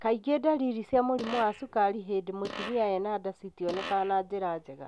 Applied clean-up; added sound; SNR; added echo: none; Fart; 14 dB; none.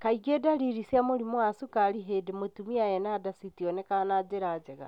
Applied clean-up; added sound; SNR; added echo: none; none; none; none.